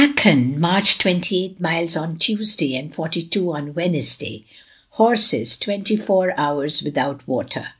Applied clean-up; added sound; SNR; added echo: none; none; none; none.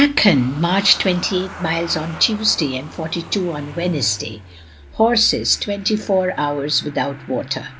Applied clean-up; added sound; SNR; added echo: none; Engine starting / Motor vehicle (road); 17 dB; none.